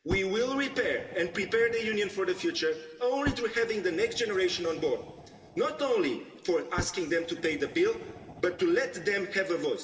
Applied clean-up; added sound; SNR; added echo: none; Fire; 15 dB; reverberation time 2.2 s.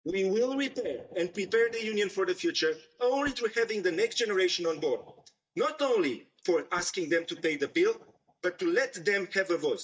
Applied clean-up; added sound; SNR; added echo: neural mask model DeepFilterNet 3.